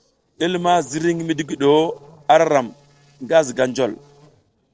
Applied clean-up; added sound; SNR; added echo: neural separator model SepFormer DNS4.